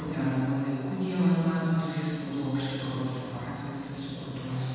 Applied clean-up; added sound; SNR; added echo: none; none; none; reverberation time 2.1 s.